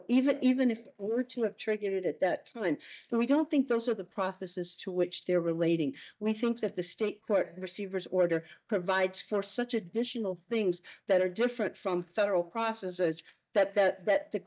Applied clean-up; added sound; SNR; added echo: neural mask model DeepFilterNet 3.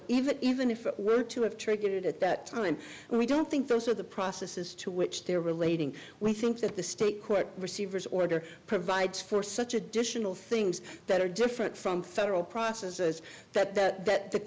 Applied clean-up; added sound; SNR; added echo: none; none; none; none.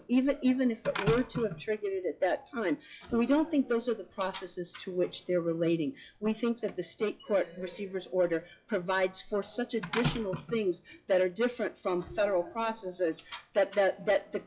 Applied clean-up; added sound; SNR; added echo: classical method WPE with log-MMSE.